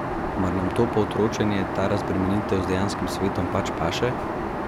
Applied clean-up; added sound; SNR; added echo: none; Aircraft; 2 dB; none.